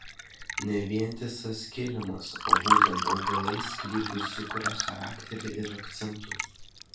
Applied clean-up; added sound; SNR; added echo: none; Fill (with liquid) / Water; -4 dB; reverberation time 0.3 s.